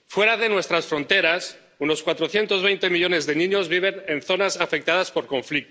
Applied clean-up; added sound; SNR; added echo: none; none; none; none.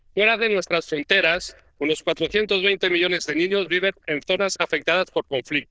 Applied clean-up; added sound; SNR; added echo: neural diffusion model UNIVERSE++.